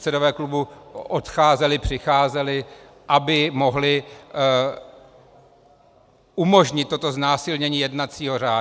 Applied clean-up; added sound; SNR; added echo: none; none; none; none.